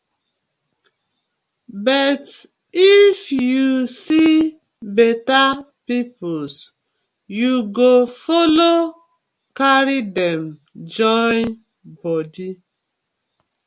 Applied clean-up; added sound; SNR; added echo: none; none; none; none.